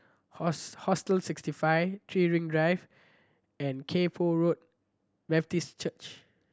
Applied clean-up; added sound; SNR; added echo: none; none; none; none.